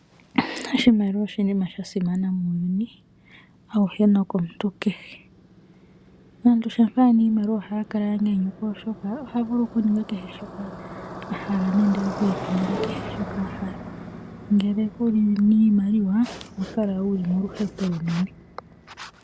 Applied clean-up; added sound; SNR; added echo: none; Bowed string instrument + Motorcycle; 15 dB; none.